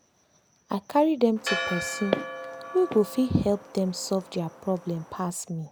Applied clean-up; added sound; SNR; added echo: none; Walk, footsteps + Church bell; 7 dB; none.